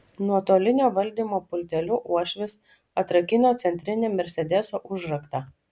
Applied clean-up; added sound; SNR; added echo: none; none; none; none.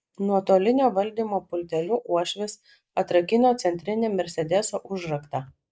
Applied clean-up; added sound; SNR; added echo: neural mask model Resemble Enhance denoiser.